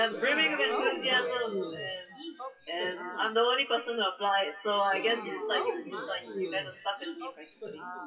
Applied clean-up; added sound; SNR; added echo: classical method WPE with log-MMSE.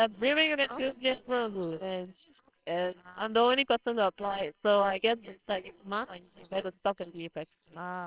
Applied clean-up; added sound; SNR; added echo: neural separator model SepFormer WHAMR!.